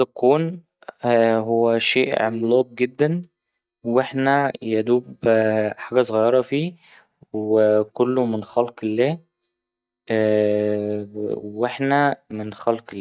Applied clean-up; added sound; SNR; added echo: neural mask model DeepFilterNet 3.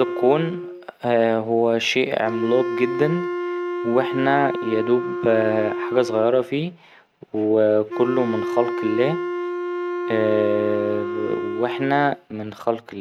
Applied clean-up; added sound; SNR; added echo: none; Wind instrument, woodwind instrument; 6 dB; none.